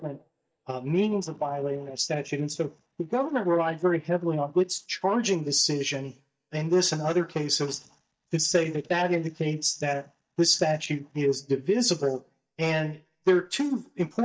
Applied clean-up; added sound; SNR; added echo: neural mask model DeepFilterNet 3.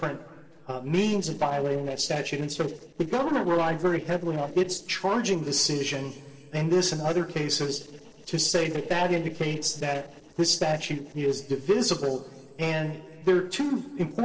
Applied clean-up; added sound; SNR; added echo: neural separator model SepFormer DNS4.